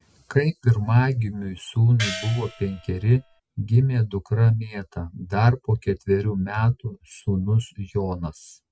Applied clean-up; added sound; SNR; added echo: none; Gong; 12 dB; none.